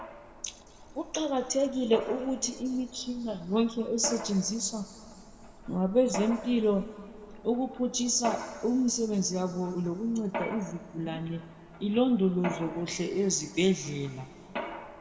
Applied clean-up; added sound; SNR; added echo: none; Mechanisms; 13 dB; reverberation time 1.8 s.